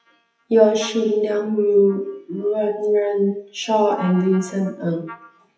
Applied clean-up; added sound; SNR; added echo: classical method WPE with log-MMSE.